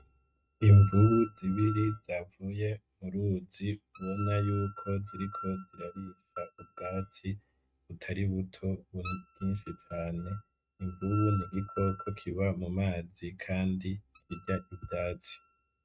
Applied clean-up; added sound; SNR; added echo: neural mask model RNNoise.